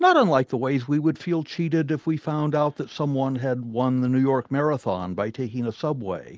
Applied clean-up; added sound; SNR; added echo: none; none; none; none.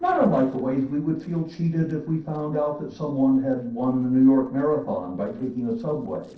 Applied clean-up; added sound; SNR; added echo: neural separator model SepFormer DNS4.